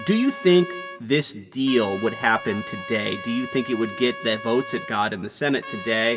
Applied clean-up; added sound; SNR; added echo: none; Trumpet; 13 dB; reverberation time 1.5 s.